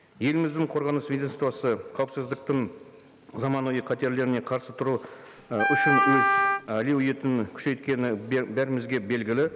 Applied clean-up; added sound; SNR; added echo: none; Wind instrument, woodwind instrument; -4 dB; none.